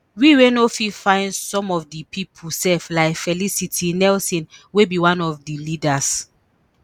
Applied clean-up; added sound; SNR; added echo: none; none; none; none.